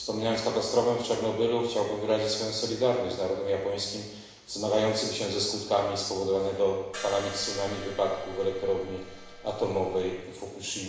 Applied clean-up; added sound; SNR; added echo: none; Crash cymbal; 13 dB; reverberation time 1.0 s.